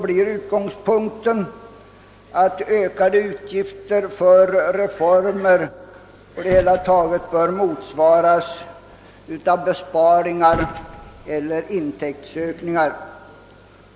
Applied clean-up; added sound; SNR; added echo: none; Gunshot, gunfire; 19 dB; none.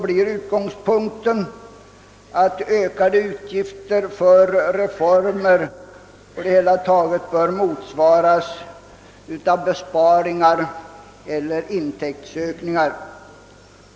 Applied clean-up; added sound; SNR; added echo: none; none; none; none.